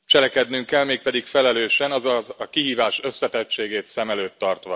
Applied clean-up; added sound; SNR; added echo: none; none; none; none.